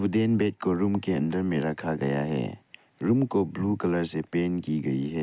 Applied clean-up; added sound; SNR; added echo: none; none; none; none.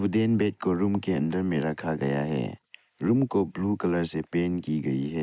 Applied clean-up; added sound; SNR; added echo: neural mask model Resemble Enhance denoiser.